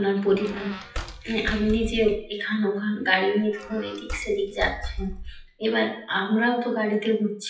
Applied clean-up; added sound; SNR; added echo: classical method WPE with log-MMSE.